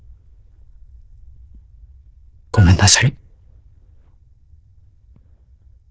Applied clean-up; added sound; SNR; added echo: neural diffusion model UNIVERSE++.